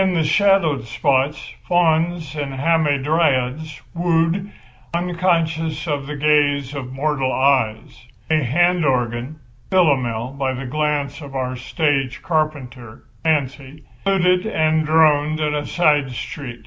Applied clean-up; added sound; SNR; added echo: none; none; none; none.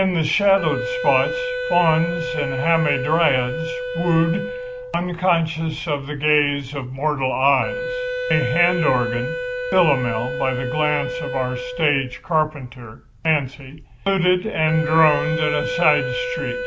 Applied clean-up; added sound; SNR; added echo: none; Wind instrument, woodwind instrument; 7 dB; none.